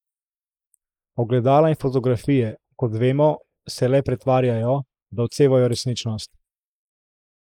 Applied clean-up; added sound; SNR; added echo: neural mask model Resemble Enhance denoiser.